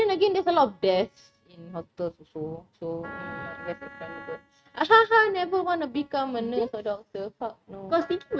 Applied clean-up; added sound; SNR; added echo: neural mask model RNNoise.